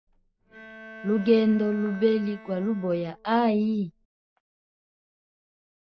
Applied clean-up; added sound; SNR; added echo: none; Bowed string instrument; 18 dB; none.